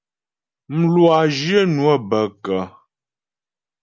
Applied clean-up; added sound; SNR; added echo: none; none; none; none.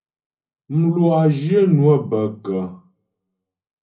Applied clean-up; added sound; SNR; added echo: none; none; none; reverberation time 0.4 s.